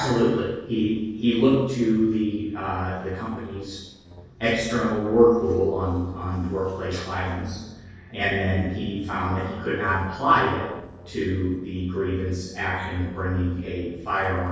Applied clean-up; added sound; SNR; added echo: neural separator model SepFormer DNS4.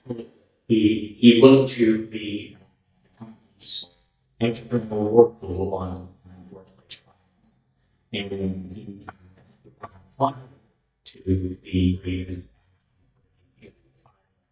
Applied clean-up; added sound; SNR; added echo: neural mask model DeepFilterNet 3.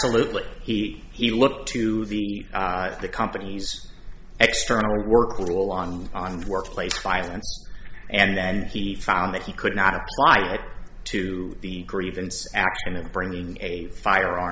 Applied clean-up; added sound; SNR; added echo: none; none; none; none.